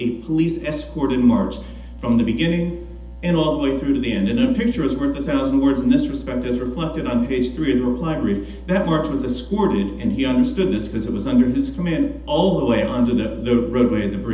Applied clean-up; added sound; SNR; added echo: none; none; none; reverberation time 0.8 s.